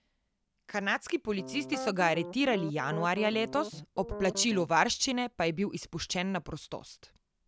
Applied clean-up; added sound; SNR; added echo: none; Piano; 9 dB; none.